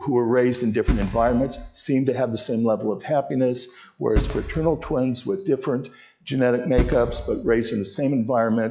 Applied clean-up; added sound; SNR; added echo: classical method log-MMSE.